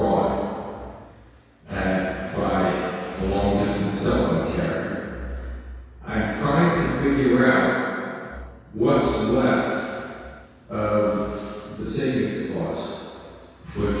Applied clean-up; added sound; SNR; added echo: none; none; none; reverberation time 2.0 s.